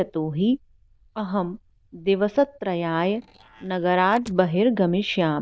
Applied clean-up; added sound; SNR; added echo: neural diffusion model UNIVERSE++.